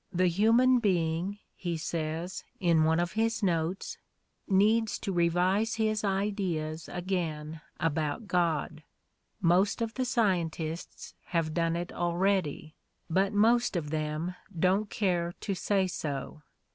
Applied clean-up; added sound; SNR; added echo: none; none; none; none.